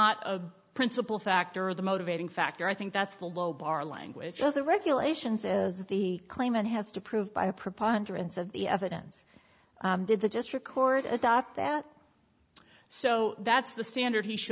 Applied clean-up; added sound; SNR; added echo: none; none; none; none.